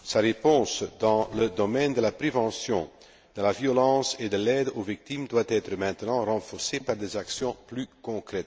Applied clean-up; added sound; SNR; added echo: none; none; none; none.